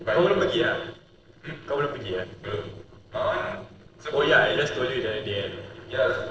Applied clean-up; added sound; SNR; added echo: neural separator model SepFormer DNS4.